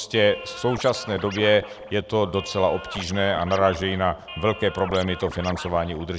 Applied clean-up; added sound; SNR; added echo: none; Scratching (performance technique); 14 dB; none.